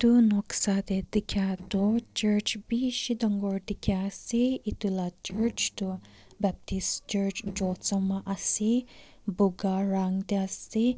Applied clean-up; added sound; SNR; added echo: neural separator model SepFormer DNS4.